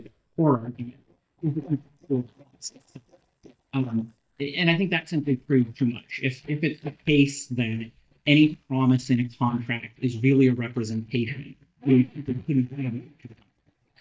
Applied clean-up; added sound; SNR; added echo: neural mask model DeepFilterNet 3.